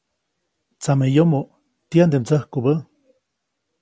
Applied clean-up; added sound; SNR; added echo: none; none; none; none.